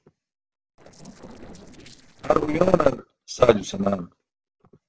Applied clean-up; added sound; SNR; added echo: neural separator model SepFormer DNS4.